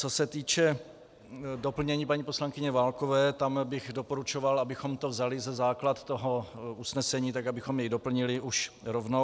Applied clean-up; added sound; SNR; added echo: none; none; none; none.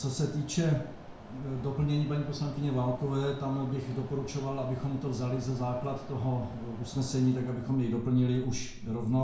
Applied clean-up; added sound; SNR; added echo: none; Mechanisms; 14 dB; reverberation time 0.5 s.